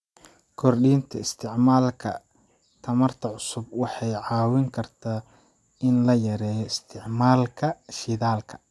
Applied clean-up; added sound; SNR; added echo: none; none; none; none.